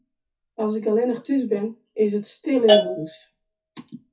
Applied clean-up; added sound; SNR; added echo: classical method WPE with log-MMSE.